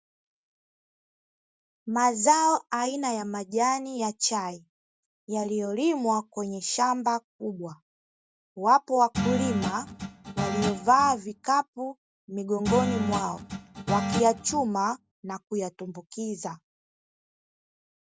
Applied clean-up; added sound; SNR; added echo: none; Guitar; 3 dB; none.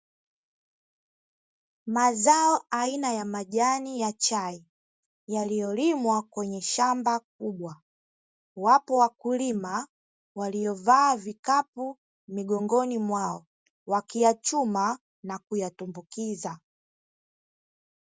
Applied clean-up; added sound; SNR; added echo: none; none; none; none.